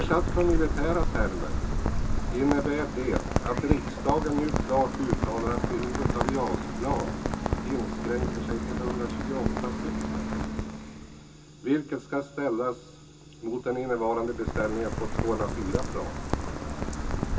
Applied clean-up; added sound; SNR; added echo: none; Rain; -1 dB; reverberation time 0.2 s.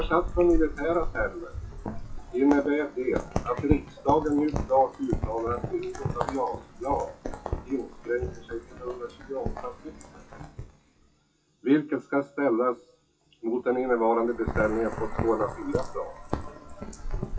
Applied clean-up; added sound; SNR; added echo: classical method WPE with log-MMSE.